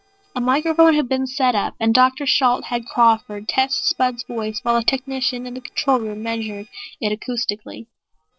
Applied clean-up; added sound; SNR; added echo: neural separator model SepFormer DNS4.